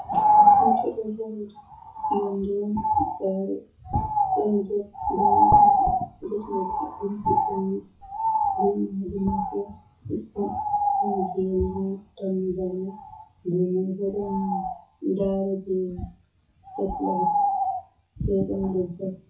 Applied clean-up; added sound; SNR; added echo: classical method WPE with log-MMSE.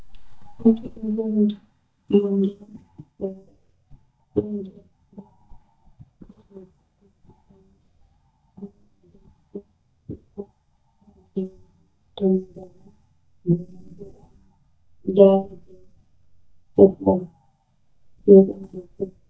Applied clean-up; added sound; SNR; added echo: neural mask model DeepFilterNet 3.